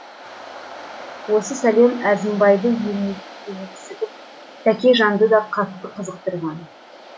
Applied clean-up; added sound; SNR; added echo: none; Waves, surf; 18 dB; none.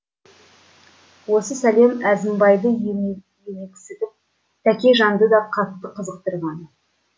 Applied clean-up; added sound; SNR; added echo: none; none; none; none.